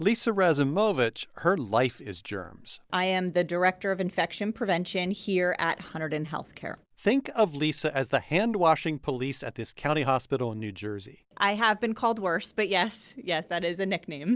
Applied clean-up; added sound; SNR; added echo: none; none; none; none.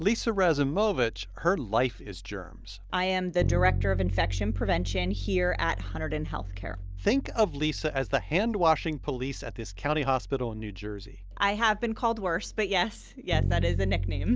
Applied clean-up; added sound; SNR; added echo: none; Bass guitar; 4 dB; none.